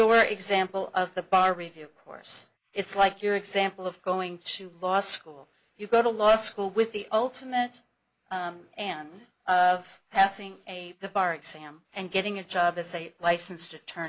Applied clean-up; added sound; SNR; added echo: neural mask model Resemble Enhance denoiser.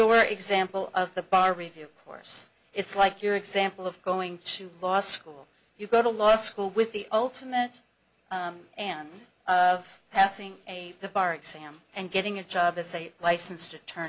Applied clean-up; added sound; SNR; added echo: none; none; none; none.